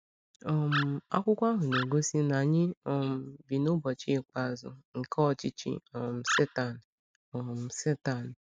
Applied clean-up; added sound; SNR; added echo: neural mask model RNNoise.